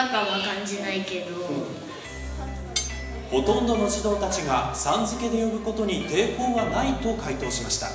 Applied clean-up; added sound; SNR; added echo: none; Cutlery, silverware; 11 dB; reverberation time 1.0 s.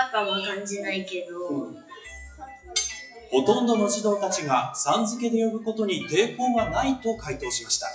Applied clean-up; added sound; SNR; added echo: classical method WPE with log-MMSE.